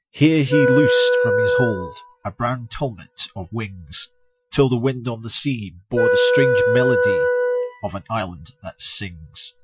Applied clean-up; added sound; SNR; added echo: classical method Wiener filter.